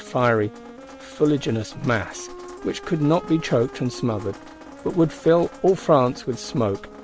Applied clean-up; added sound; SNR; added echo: none; Drip + Wind instrument, woodwind instrument; 17 dB; none.